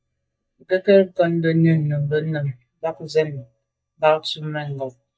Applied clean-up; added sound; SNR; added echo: neural mask model DeepFilterNet 3.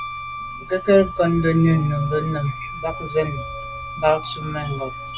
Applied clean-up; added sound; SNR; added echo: none; Wind instrument, woodwind instrument; 11 dB; none.